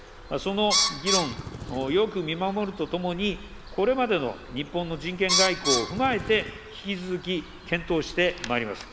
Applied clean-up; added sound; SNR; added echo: none; Bird; 5 dB; none.